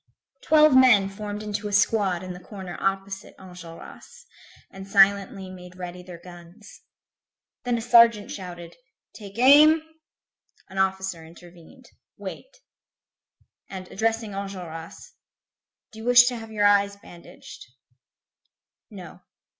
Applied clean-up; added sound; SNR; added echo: none; none; none; none.